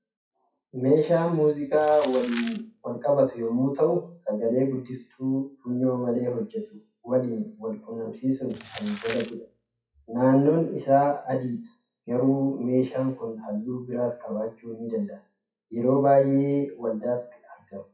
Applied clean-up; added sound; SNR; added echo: classical method WPE with log-MMSE.